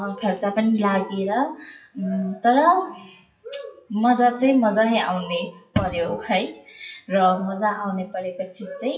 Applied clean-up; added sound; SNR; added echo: classical method WPE with log-MMSE.